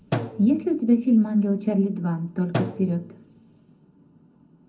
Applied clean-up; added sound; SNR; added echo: none; Drum; 11 dB; reverberation time 0.4 s.